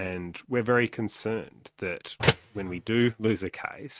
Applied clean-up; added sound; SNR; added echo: neural mask model RNNoise.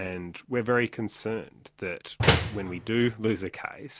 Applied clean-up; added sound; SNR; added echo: none; Slam; -3 dB; none.